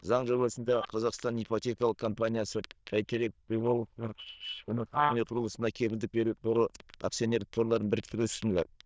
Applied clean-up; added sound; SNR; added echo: neural diffusion model UNIVERSE++.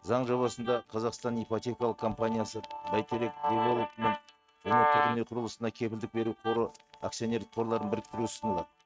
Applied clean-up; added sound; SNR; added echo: neural mask model RNNoise.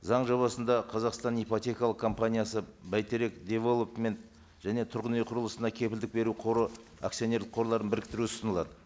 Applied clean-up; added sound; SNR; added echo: none; none; none; none.